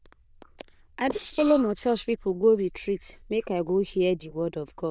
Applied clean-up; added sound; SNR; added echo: neural diffusion model UNIVERSE++.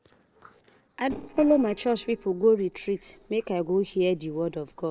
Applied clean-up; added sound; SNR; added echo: neural separator model SepFormer DNS4.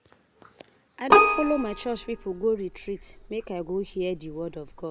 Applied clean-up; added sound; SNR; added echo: none; Keyboard (musical); -3 dB; none.